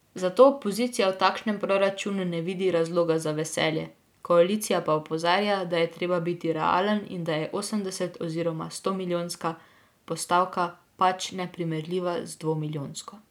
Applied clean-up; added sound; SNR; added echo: none; none; none; none.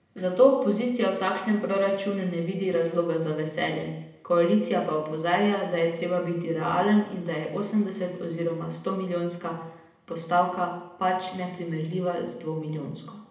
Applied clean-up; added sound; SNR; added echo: none; none; none; reverberation time 0.8 s.